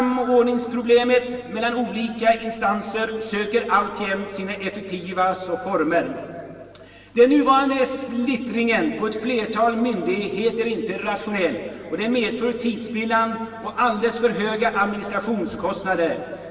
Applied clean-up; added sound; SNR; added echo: none; none; none; reverberation time 2.3 s.